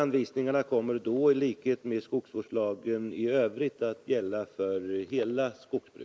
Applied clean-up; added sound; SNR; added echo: neural mask model Resemble Enhance denoiser.